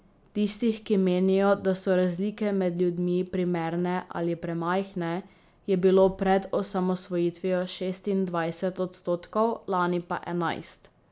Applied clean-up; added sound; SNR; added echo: none; none; none; none.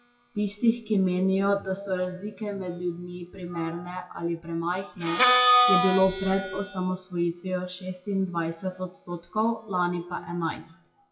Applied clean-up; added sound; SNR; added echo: classical method WPE with log-MMSE.